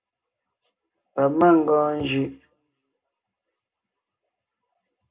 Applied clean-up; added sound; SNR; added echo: none; none; none; reverberation time 0.2 s.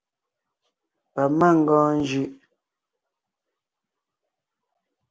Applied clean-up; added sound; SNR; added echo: none; none; none; none.